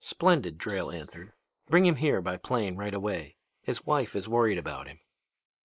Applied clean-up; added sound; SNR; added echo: neural mask model Resemble Enhance denoiser.